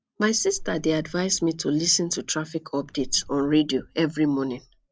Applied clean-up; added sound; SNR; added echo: none; Car; 19 dB; none.